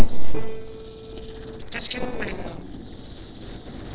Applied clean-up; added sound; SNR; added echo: neural separator model SepFormer DNS4.